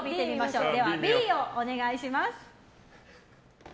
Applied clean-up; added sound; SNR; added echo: none; none; none; none.